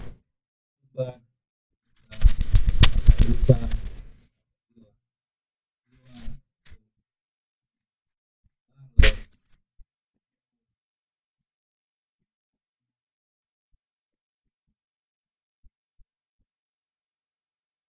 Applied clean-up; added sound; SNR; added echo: neural mask model DeepFilterNet 3.